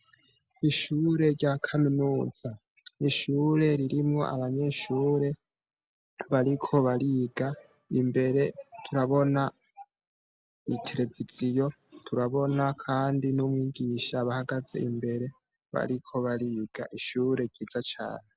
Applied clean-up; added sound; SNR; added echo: none; none; none; none.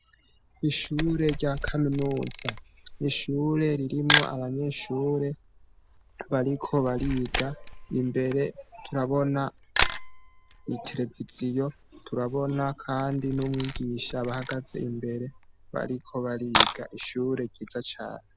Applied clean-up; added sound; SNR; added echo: none; Camera; 5 dB; none.